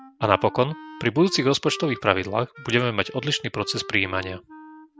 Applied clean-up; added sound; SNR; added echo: none; Wind instrument, woodwind instrument; 17 dB; none.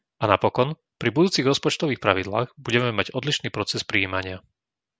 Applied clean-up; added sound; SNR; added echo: none; none; none; none.